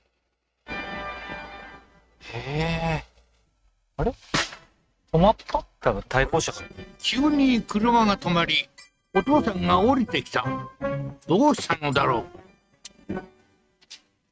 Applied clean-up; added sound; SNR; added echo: neural mask model RNNoise.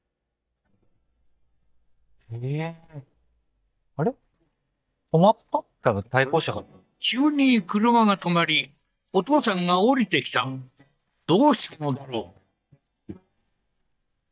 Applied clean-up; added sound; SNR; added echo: neural mask model DeepFilterNet 3.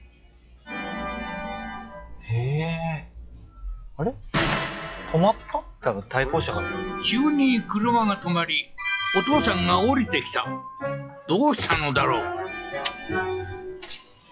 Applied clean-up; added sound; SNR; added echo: classical method log-MMSE.